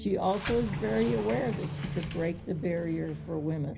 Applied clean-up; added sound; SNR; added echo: none; Sliding door; 8 dB; reverberation time 0.4 s.